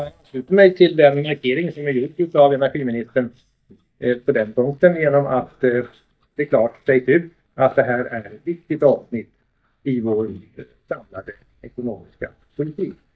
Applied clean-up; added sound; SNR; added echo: neural mask model DeepFilterNet 3.